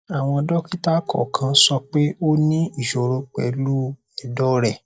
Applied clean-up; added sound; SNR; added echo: neural mask model DeepFilterNet 3.